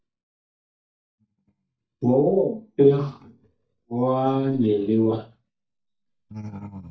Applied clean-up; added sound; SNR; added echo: neural mask model DeepFilterNet 3.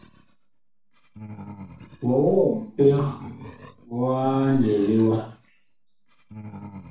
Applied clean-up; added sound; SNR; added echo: none; Animal; 17 dB; reverberation time 0.4 s.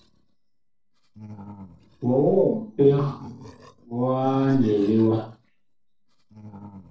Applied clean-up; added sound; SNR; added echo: neural separator model SepFormer DNS4.